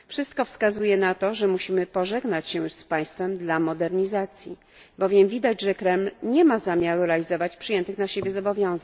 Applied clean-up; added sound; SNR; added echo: none; none; none; none.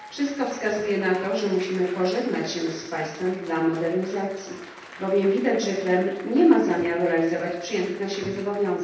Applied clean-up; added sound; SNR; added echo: none; Applause; 19 dB; reverberation time 0.9 s.